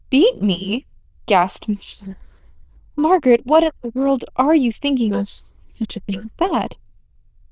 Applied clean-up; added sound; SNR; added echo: neural diffusion model UNIVERSE++.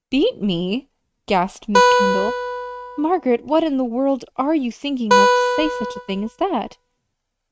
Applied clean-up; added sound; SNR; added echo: neural mask model RNNoise.